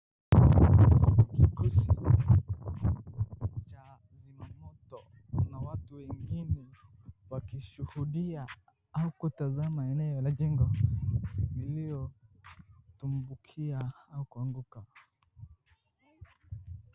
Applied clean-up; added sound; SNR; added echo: none; none; none; none.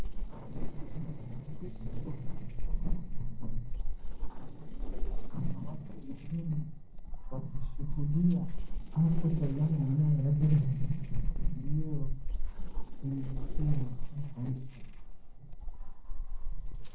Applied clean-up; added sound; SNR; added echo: neural separator model SepFormer DNS4.